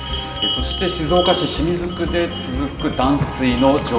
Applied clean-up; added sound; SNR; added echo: none; Bell; 8 dB; reverberation time 2.1 s.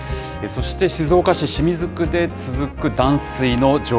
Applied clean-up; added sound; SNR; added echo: none; none; none; none.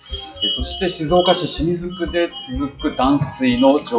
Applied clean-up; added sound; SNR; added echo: classical method WPE with log-MMSE.